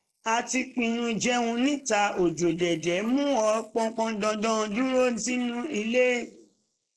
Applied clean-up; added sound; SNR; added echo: neural mask model Resemble Enhance denoiser.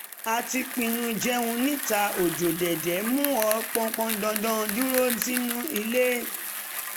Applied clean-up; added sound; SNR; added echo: none; Bicycle; 6 dB; none.